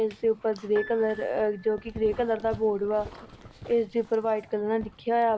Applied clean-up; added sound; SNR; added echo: none; Dog + Piano; 18 dB; none.